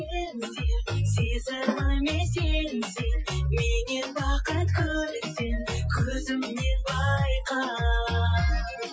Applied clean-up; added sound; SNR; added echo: classical method Wiener filter.